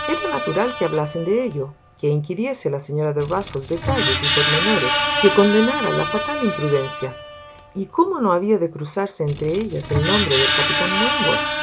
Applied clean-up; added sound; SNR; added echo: none; Screech; 1 dB; none.